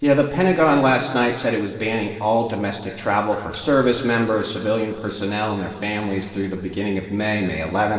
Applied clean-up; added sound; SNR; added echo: neural separator model SepFormer DNS4.